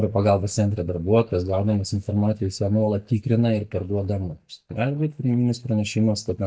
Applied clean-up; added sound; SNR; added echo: neural mask model DeepFilterNet 3.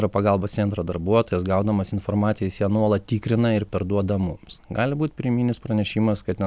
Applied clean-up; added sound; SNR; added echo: none; none; none; none.